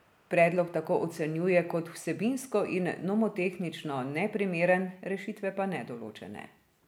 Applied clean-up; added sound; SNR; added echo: none; none; none; none.